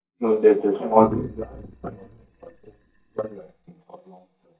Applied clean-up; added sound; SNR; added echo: neural mask model DeepFilterNet 3.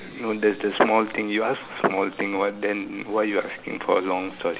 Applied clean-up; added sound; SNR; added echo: none; none; none; none.